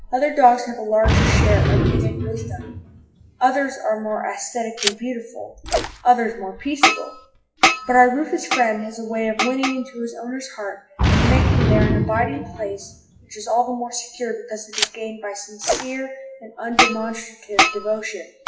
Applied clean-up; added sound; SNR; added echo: classical method WPE with log-MMSE.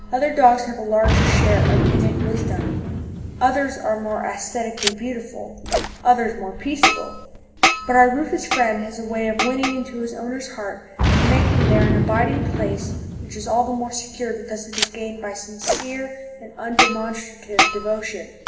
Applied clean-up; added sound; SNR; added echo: none; Boom; -1 dB; reverberation time 1.1 s.